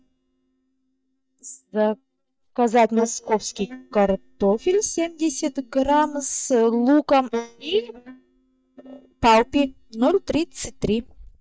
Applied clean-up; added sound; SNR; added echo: neural mask model DeepFilterNet 3.